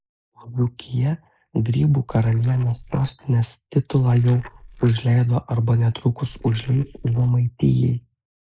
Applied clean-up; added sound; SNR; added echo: neural mask model Resemble Enhance denoiser.